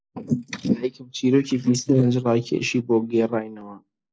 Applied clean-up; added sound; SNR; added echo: neural mask model Resemble Enhance denoiser.